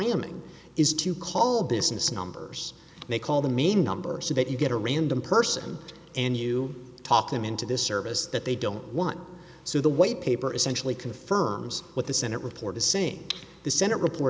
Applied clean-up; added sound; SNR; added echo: none; none; none; none.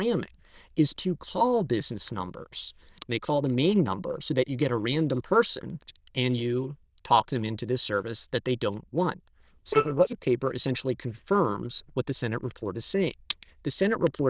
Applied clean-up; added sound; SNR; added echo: neural diffusion model UNIVERSE++.